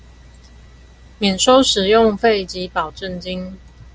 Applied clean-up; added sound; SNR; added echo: none; none; none; none.